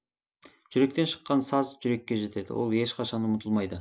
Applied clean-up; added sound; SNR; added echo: none; none; none; none.